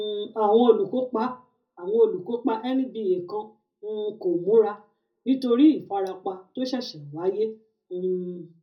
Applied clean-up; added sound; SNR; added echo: none; none; none; reverberation time 0.4 s.